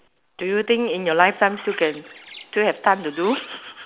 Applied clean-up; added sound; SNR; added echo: none; Bird; 18 dB; none.